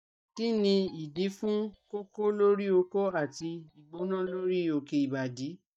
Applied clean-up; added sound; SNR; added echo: neural mask model DeepFilterNet 3.